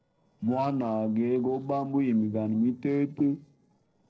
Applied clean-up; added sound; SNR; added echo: neural separator model SepFormer DNS4.